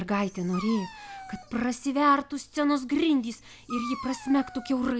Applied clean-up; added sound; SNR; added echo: none; Dog; 16 dB; none.